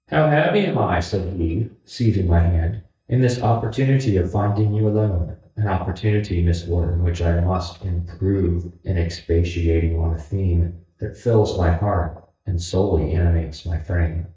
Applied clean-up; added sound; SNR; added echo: neural mask model DeepFilterNet 3.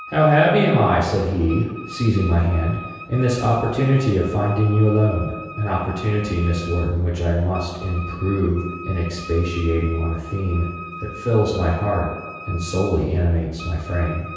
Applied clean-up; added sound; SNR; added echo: none; Wind instrument, woodwind instrument; 16 dB; reverberation time 1.2 s.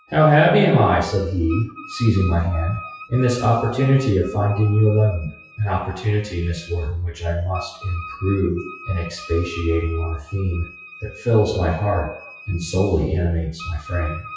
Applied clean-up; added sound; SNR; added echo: classical method WPE with log-MMSE.